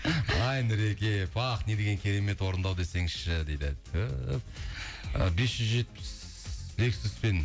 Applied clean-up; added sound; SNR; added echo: none; none; none; none.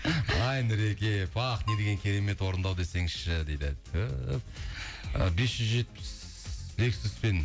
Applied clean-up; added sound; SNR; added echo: none; Keyboard (musical); 14 dB; none.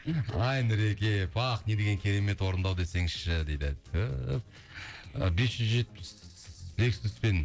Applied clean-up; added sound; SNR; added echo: neural separator model SepFormer DNS4.